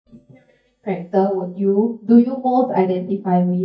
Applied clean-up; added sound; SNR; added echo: neural mask model DeepFilterNet 3.